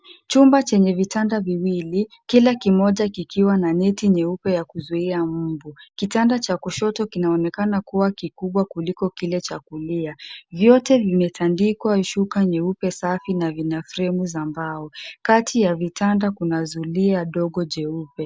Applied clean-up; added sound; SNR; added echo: none; none; none; none.